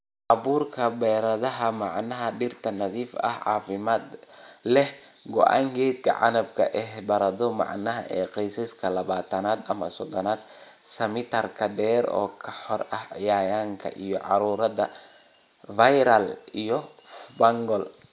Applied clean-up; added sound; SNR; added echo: none; none; none; none.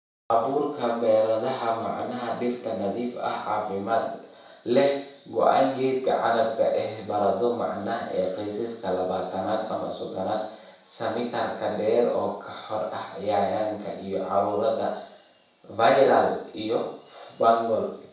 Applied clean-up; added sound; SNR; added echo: none; none; none; reverberation time 0.7 s.